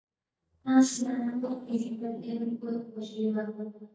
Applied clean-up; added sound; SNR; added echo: neural mask model DeepFilterNet 3.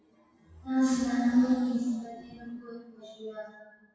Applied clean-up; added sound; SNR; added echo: classical method WPE with log-MMSE.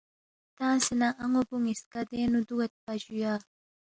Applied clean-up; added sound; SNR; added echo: none; none; none; none.